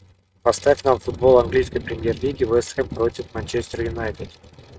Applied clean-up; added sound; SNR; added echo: neural mask model RNNoise.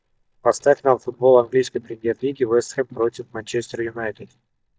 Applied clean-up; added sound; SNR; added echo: neural mask model DeepFilterNet 3.